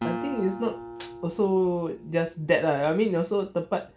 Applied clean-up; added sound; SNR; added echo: none; Acoustic guitar; 13 dB; none.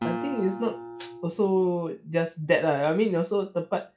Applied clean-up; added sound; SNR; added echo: classical method log-MMSE.